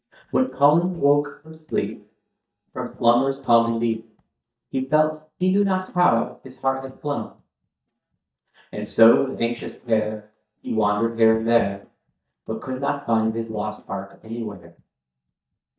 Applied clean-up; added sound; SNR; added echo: neural mask model DeepFilterNet 3.